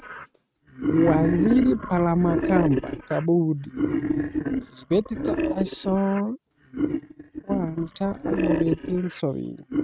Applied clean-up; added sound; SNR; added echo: neural mask model RNNoise.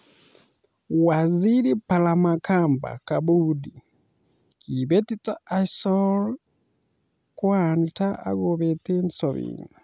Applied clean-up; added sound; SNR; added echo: none; none; none; none.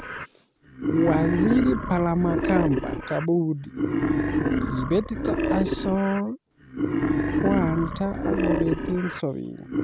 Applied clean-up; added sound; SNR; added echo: none; Wild animals; 0 dB; none.